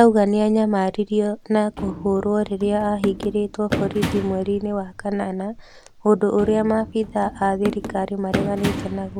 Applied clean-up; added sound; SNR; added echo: none; Run; 10 dB; none.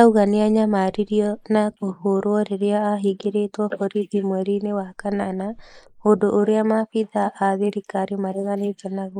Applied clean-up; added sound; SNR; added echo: neural mask model Resemble Enhance denoiser.